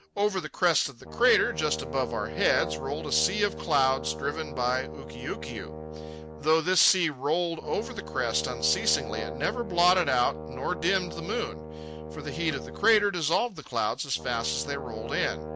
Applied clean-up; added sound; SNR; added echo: none; Brass instrument; 10 dB; none.